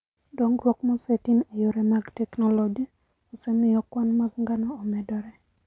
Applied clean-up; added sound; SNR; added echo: none; none; none; none.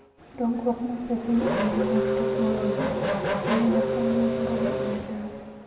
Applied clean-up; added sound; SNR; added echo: none; Race car, auto racing / Accelerating, revving, vroom; 0 dB; reverberation time 1.2 s.